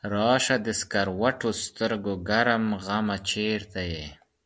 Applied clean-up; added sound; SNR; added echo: none; none; none; none.